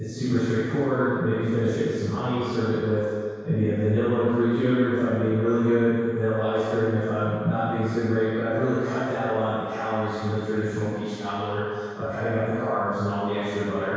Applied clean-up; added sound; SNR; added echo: none; none; none; reverberation time 2.0 s.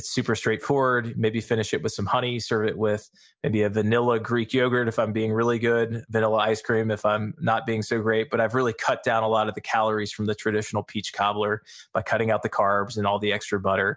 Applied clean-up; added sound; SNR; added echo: none; none; none; none.